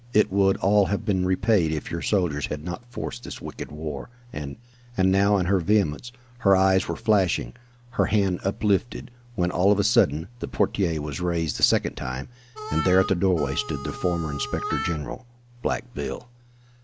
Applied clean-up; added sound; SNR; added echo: none; Harmonica; 9 dB; none.